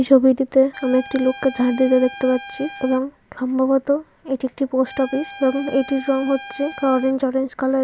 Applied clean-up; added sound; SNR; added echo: none; Trumpet; 17 dB; none.